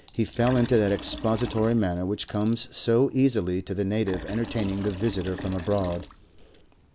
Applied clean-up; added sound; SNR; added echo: none; Coin (dropping) + Liquid; 11 dB; none.